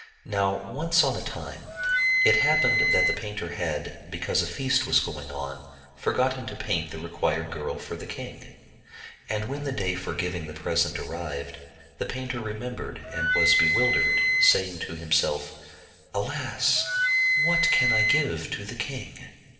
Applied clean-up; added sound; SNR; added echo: none; Wind instrument, woodwind instrument; -2 dB; reverberation time 2.9 s.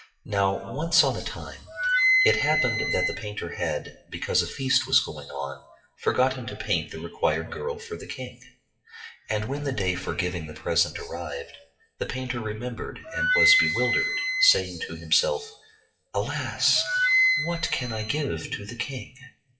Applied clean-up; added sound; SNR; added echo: classical method WPE with log-MMSE.